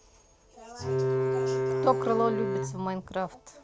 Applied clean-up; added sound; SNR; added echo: none; Bowed string instrument; -3 dB; none.